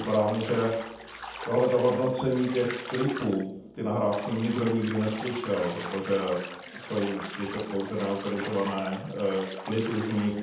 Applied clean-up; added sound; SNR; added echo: none; Bathtub (filling or washing); 12 dB; reverberation time 0.8 s.